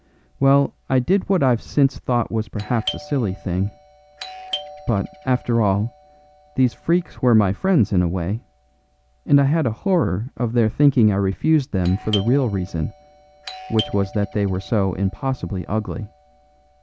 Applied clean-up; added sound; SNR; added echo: none; Doorbell; 18 dB; none.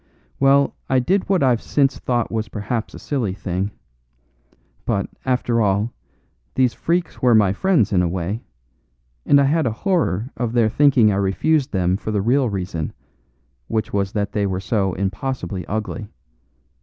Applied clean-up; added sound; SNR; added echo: none; none; none; none.